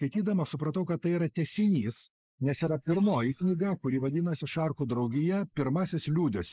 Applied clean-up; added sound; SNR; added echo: neural mask model Resemble Enhance denoiser.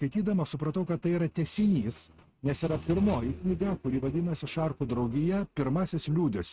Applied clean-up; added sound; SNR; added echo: neural mask model RNNoise.